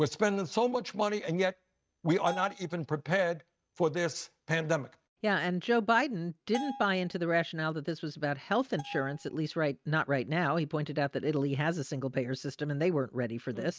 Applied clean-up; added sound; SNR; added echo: neural mask model RNNoise.